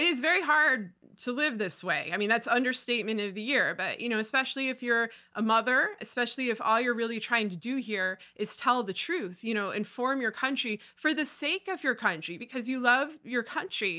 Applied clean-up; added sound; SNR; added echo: none; none; none; none.